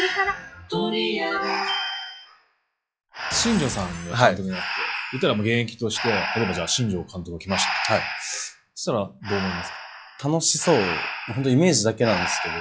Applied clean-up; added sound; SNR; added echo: classical method log-MMSE.